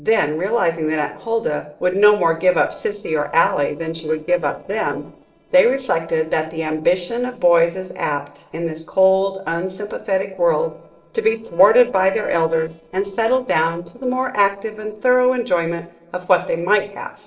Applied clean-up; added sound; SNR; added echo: neural separator model SepFormer DNS4.